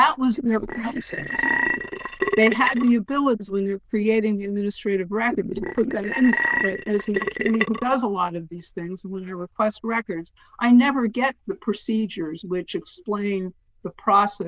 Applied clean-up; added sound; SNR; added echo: neural diffusion model UNIVERSE++.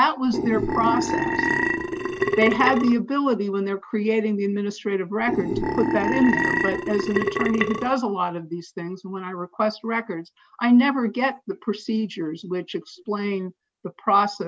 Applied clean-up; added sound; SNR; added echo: none; Burping, eructation; 1 dB; none.